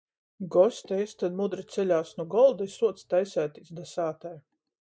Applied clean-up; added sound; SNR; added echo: neural mask model DeepFilterNet 3.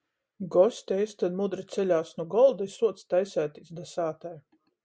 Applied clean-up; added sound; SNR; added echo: none; none; none; none.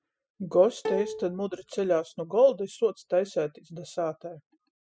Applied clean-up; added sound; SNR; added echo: classical method spectral subtraction.